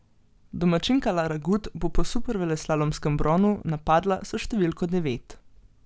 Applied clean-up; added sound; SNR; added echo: none; none; none; none.